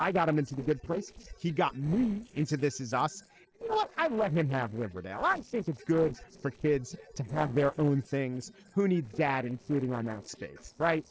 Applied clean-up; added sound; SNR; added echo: neural separator model SepFormer DNS4.